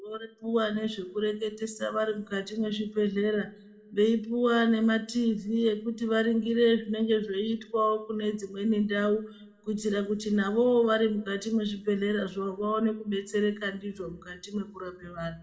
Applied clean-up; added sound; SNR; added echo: none; none; none; reverberation time 0.7 s.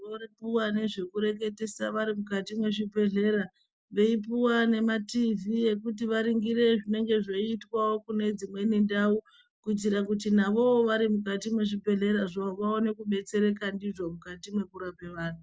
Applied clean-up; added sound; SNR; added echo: none; none; none; none.